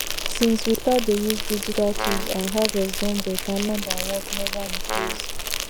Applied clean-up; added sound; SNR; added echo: none; Insect + Brass instrument; 2 dB; none.